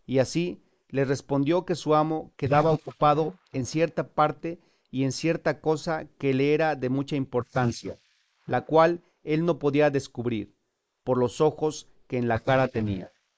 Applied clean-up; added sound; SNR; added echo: neural mask model Resemble Enhance denoiser.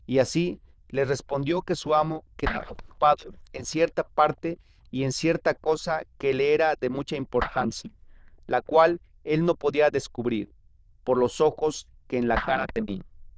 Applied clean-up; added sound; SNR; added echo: neural diffusion model UNIVERSE++.